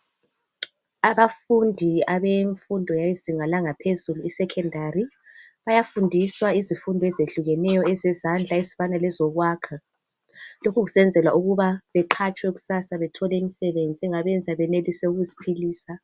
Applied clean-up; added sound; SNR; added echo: none; none; none; none.